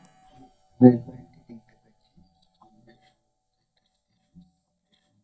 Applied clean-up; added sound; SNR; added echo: neural mask model DeepFilterNet 3.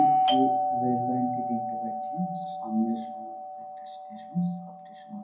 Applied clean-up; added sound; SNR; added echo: none; Doorbell; -4 dB; reverberation time 0.6 s.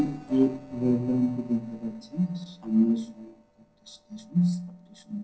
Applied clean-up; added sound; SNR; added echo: neural separator model SepFormer DNS4.